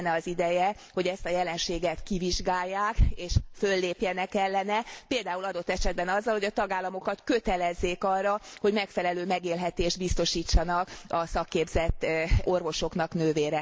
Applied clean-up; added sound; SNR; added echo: none; none; none; none.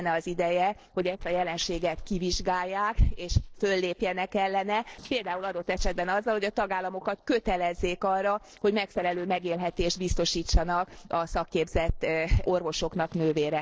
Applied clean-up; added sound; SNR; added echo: neural separator model SepFormer DNS4.